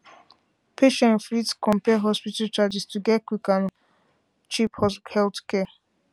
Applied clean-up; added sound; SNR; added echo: none; none; none; none.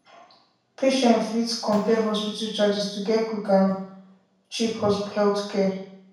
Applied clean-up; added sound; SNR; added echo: none; none; none; reverberation time 0.6 s.